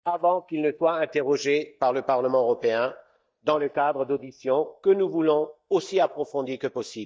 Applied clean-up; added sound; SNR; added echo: neural mask model DeepFilterNet 3.